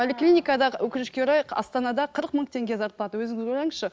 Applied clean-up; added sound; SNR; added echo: none; none; none; none.